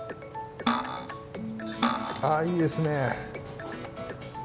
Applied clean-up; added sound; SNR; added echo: none; Cutlery, silverware; -1 dB; none.